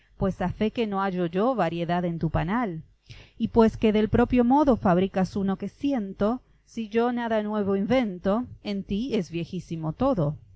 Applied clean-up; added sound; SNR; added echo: none; none; none; none.